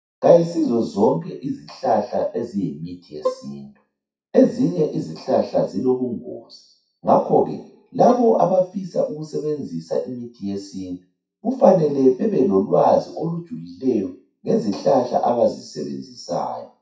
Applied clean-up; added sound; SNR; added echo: classical method WPE with log-MMSE.